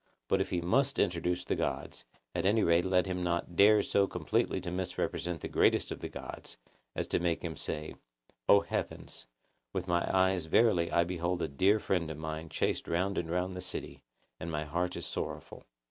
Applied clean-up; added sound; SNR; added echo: none; none; none; none.